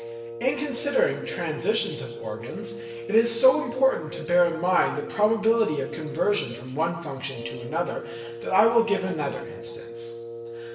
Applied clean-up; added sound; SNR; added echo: none; Wind instrument, woodwind instrument; 11 dB; reverberation time 1.0 s.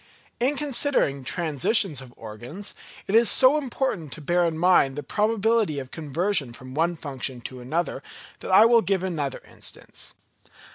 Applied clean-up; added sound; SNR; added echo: none; none; none; none.